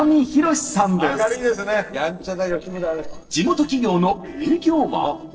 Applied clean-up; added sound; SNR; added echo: neural separator model SepFormer DNS4.